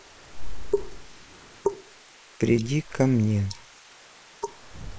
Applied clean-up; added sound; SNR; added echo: neural mask model Resemble Enhance denoiser.